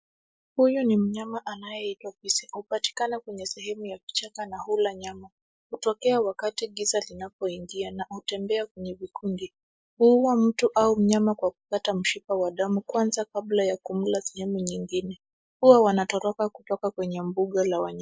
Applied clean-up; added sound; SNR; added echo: neural mask model Resemble Enhance denoiser.